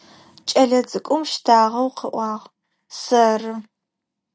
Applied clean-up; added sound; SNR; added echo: none; none; none; none.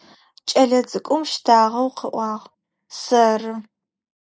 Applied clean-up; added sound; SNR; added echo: neural mask model Resemble Enhance denoiser.